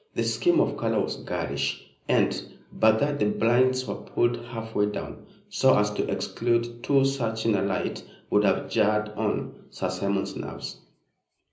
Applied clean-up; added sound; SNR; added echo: none; none; none; reverberation time 0.5 s.